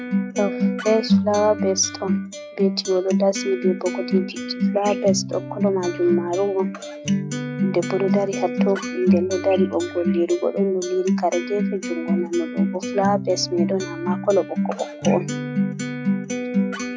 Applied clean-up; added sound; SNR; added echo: classical method log-MMSE.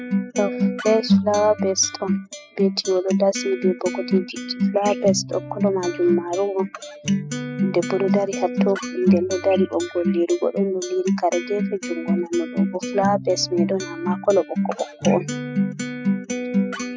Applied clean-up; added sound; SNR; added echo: classical method spectral subtraction.